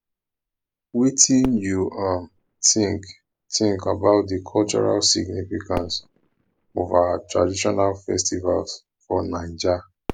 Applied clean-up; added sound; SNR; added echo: none; Fireworks; 20 dB; none.